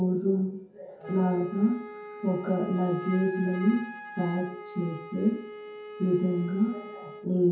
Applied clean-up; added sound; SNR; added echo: none; Wind instrument, woodwind instrument; 14 dB; reverberation time 0.6 s.